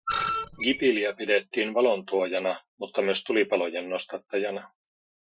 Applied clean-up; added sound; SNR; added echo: classical method Wiener filter.